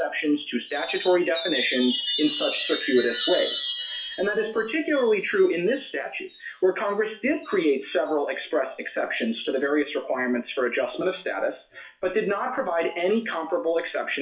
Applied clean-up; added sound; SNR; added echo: classical method WPE with log-MMSE.